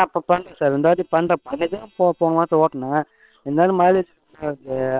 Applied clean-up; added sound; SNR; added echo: neural separator model SepFormer WHAM!.